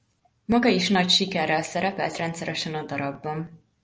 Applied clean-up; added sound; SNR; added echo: none; none; none; none.